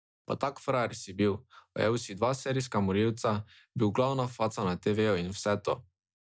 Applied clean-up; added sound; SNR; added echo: none; none; none; none.